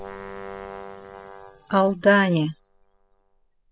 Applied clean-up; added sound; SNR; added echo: classical method spectral subtraction.